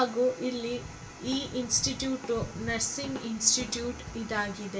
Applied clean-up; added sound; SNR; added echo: none; Drum / Drum kit; 16 dB; reverberation time 0.2 s.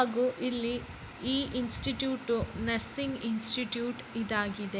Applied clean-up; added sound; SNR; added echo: none; none; none; none.